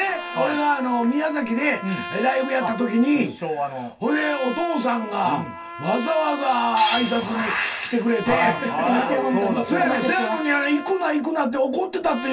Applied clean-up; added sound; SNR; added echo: none; Trumpet; 13 dB; reverberation time 0.1 s.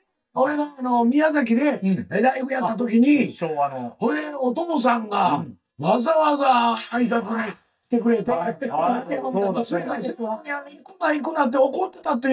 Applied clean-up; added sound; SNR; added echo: neural mask model DeepFilterNet 3.